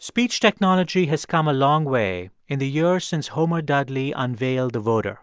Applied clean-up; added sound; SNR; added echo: none; none; none; none.